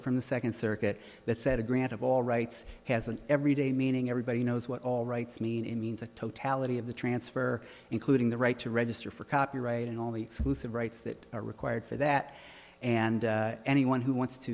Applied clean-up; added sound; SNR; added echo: none; none; none; none.